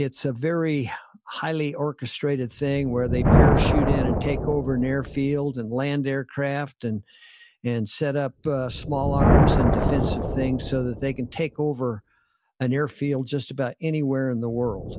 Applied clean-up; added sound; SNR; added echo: none; Thunder; 0 dB; none.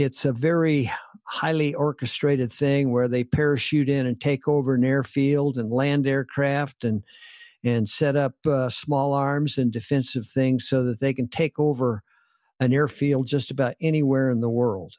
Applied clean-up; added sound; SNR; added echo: none; none; none; none.